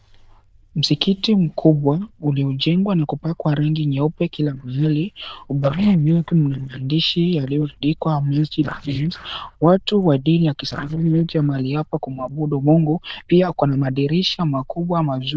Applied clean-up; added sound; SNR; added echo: neural diffusion model UNIVERSE++.